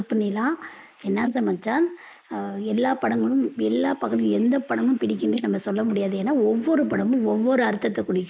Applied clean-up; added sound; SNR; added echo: neural mask model Resemble Enhance denoiser.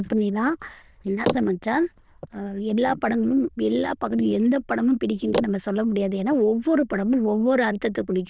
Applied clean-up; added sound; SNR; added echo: neural diffusion model UNIVERSE++.